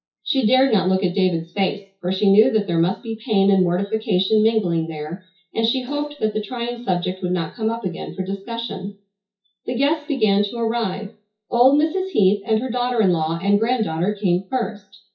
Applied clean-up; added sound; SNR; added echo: classical method WPE with log-MMSE.